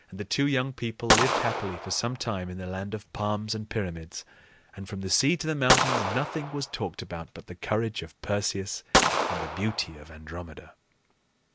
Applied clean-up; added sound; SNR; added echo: none; Gunshot, gunfire; -3 dB; none.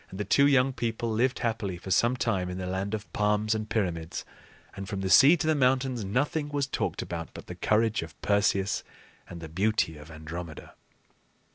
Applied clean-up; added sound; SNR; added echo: none; none; none; none.